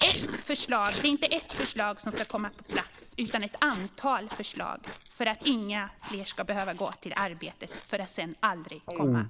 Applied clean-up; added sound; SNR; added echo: neural mask model Resemble Enhance denoiser.